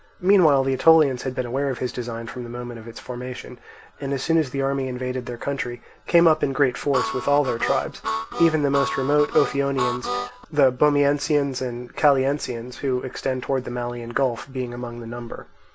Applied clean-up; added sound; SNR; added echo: none; Harmonica; 6 dB; none.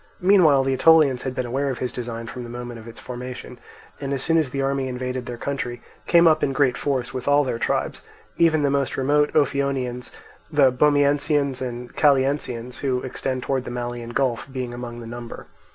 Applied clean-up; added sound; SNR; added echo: none; none; none; none.